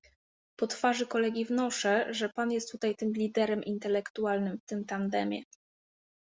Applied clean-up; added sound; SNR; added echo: none; none; none; none.